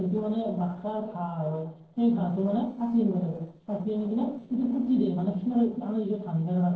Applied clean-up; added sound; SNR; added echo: neural separator model SepFormer DNS4.